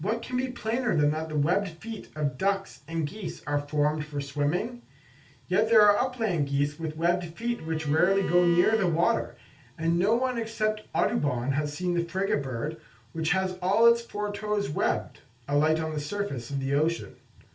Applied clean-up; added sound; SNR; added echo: none; Bowed string instrument; 14 dB; reverberation time 0.2 s.